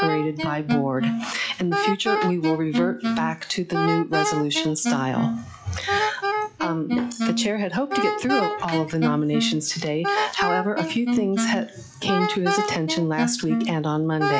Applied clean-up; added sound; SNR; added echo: classical method log-MMSE.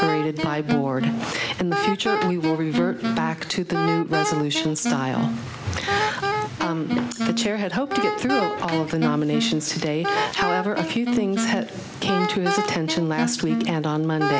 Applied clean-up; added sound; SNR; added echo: none; Wind instrument, woodwind instrument; 2 dB; none.